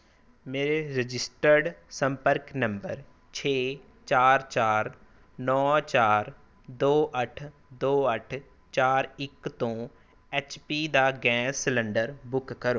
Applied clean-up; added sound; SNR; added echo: none; none; none; none.